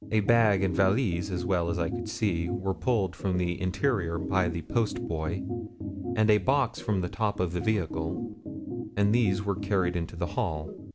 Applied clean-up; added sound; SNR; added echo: none; Organ; 7 dB; none.